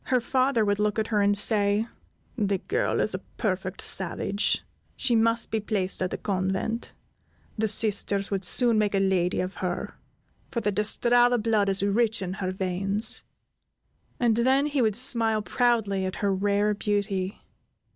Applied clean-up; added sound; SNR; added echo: none; none; none; none.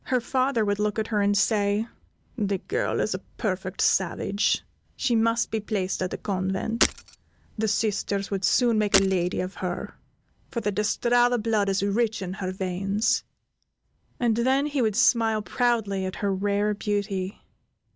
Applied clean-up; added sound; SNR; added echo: none; Shatter; 4 dB; none.